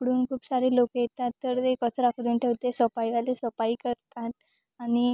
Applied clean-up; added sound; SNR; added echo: none; none; none; none.